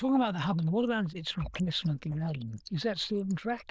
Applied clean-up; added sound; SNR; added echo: neural diffusion model UNIVERSE++.